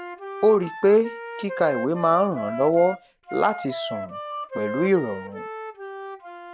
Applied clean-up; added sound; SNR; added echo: none; Wind instrument, woodwind instrument; 10 dB; none.